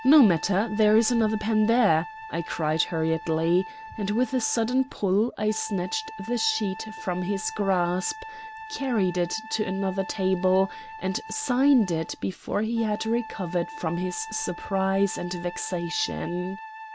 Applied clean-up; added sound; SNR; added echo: none; Wind instrument, woodwind instrument; 14 dB; none.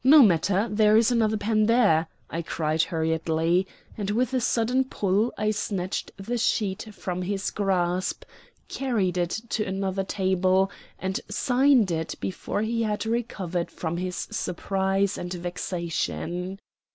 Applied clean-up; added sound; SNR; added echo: none; none; none; none.